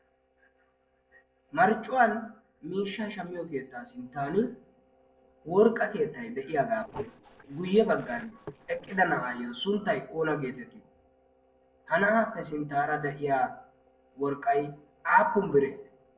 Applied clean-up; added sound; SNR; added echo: neural separator model SepFormer DNS4.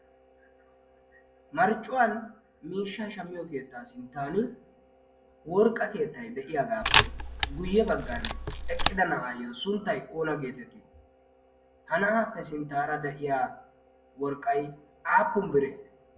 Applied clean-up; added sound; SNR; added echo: none; Camera; -4 dB; reverberation time 0.3 s.